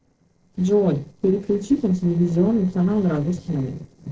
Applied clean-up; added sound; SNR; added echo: neural separator model SepFormer DNS4.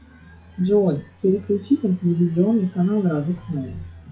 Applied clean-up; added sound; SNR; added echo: classical method WPE with log-MMSE.